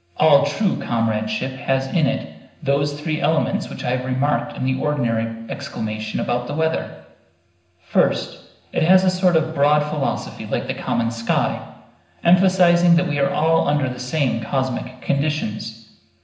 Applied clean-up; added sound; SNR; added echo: none; none; none; reverberation time 0.9 s.